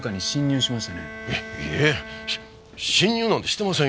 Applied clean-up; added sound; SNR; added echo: none; Bowed string instrument; 16 dB; none.